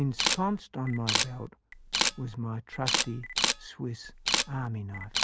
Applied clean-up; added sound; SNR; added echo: none; Camera; -3 dB; none.